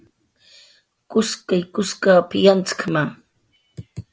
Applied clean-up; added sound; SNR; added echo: none; none; none; none.